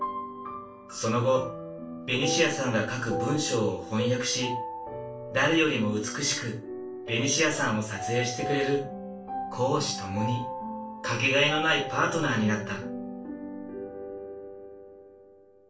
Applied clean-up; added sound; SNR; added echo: none; none; none; reverberation time 0.3 s.